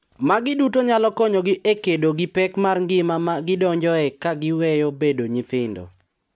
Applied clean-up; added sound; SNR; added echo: none; none; none; none.